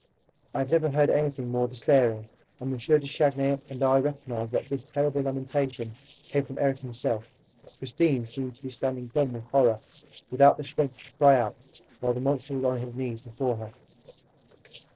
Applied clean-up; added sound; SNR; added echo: neural separator model SepFormer DNS4.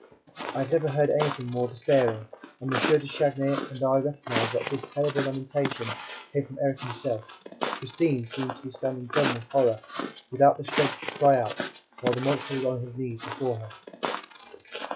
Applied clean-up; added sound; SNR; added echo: classical method log-MMSE.